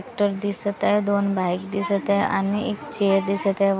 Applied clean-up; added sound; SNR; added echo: none; none; none; none.